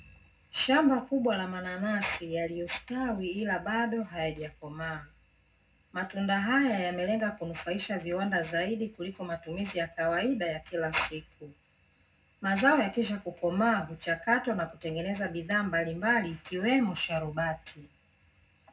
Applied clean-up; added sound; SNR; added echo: none; none; none; reverberation time 0.3 s.